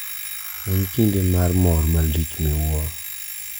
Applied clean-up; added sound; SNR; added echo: none; Alarm; 10 dB; none.